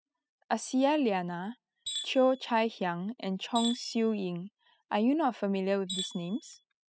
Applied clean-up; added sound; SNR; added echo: classical method spectral subtraction.